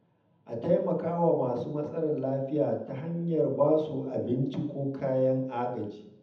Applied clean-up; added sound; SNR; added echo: none; none; none; reverberation time 0.8 s.